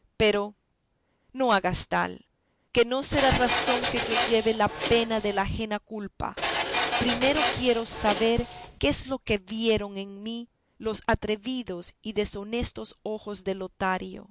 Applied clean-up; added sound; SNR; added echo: none; Printer; -1 dB; none.